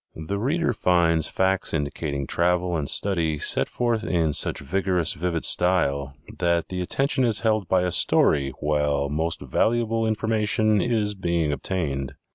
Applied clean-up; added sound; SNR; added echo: none; none; none; none.